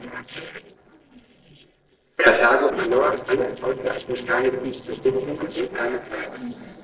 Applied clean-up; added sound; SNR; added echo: neural separator model SepFormer DNS4.